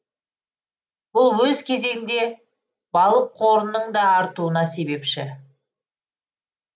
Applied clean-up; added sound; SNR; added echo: none; none; none; none.